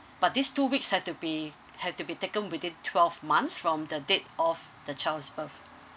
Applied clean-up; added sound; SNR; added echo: none; none; none; none.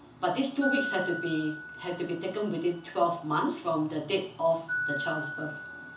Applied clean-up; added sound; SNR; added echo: none; Glockenspiel; 8 dB; reverberation time 0.6 s.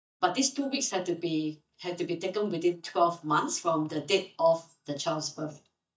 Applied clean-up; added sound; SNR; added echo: neural mask model DeepFilterNet 3.